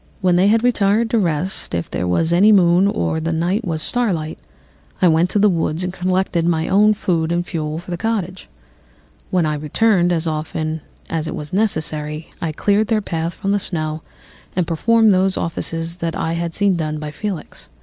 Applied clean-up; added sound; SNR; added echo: none; none; none; none.